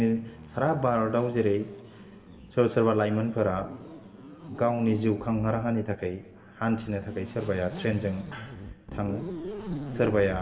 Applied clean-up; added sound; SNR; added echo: none; Zipper (clothing); 13 dB; reverberation time 1.6 s.